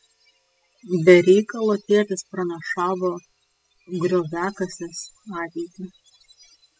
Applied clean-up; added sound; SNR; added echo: classical method spectral subtraction.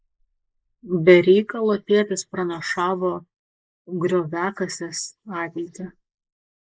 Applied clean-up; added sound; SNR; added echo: neural mask model Resemble Enhance denoiser.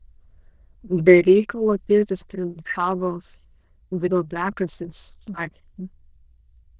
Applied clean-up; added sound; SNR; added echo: neural diffusion model UNIVERSE++.